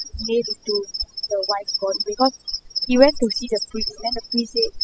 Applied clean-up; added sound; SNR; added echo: classical method spectral subtraction.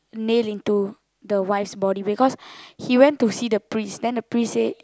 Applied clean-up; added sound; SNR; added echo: none; none; none; none.